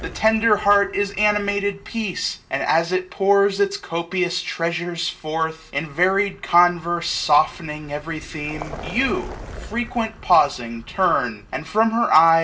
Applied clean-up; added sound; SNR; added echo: none; Vehicle; 19 dB; reverberation time 0.2 s.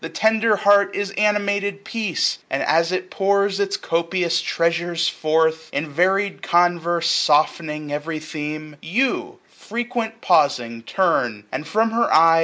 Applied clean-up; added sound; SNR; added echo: none; none; none; none.